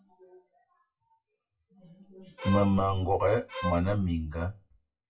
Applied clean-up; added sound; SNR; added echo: classical method WPE with log-MMSE.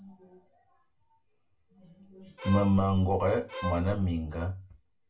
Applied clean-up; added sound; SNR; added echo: none; Bowed string instrument; 9 dB; reverberation time 0.2 s.